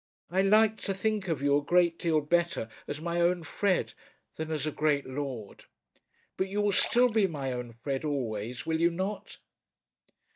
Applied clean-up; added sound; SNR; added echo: neural mask model DeepFilterNet 3.